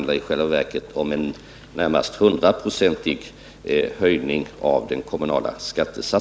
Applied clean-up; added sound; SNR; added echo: none; none; none; none.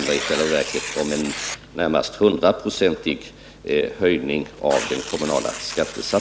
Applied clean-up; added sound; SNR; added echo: none; Tearing; 11 dB; none.